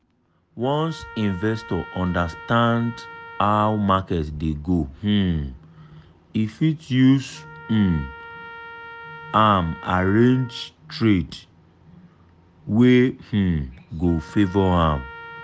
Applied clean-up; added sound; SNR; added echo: none; Trumpet; 20 dB; none.